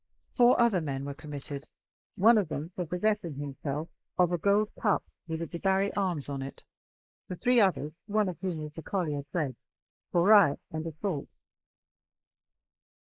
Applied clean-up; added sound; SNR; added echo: neural mask model Resemble Enhance denoiser.